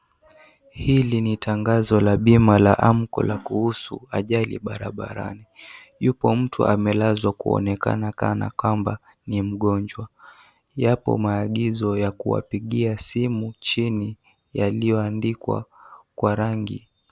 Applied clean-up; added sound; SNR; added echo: none; none; none; none.